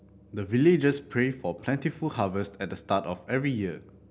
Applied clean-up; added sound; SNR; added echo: none; none; none; none.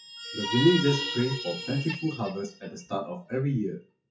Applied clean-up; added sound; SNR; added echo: classical method WPE with log-MMSE.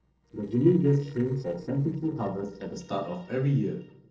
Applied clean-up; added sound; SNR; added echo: neural separator model SepFormer DNS4.